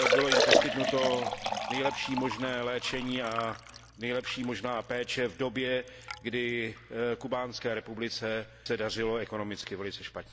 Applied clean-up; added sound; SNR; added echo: none; Liquid; 1 dB; none.